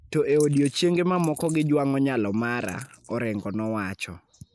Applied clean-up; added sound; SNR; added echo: neural mask model Resemble Enhance denoiser.